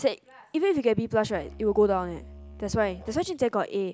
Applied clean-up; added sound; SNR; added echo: none; Musical instrument; 18 dB; none.